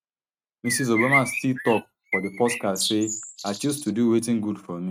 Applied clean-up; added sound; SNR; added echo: neural mask model RNNoise.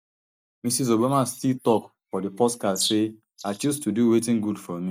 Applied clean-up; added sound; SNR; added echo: neural mask model DeepFilterNet 3.